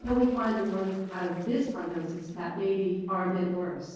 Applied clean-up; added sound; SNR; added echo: neural separator model SepFormer DNS4.